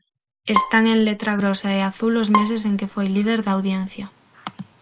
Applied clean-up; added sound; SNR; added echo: none; Bowed string instrument; 7 dB; none.